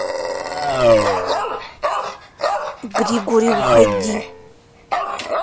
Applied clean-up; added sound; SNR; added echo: none; Dog + Race car, auto racing; -5 dB; none.